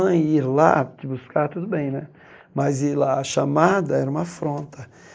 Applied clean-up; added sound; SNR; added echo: neural mask model Resemble Enhance denoiser.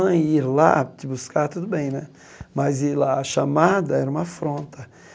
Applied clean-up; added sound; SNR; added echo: none; none; none; none.